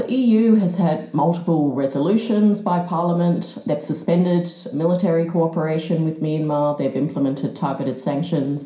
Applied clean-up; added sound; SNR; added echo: none; none; none; reverberation time 0.5 s.